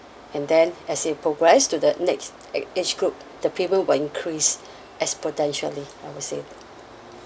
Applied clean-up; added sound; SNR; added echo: none; none; none; none.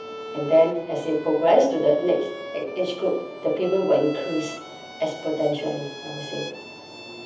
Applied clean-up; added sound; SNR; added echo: none; Bowed string instrument; 15 dB; reverberation time 0.8 s.